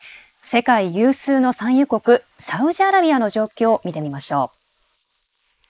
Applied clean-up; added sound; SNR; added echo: neural mask model Resemble Enhance denoiser.